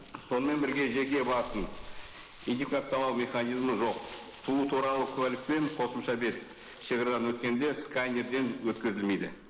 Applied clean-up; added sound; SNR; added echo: none; Crumpling, crinkling; 17 dB; none.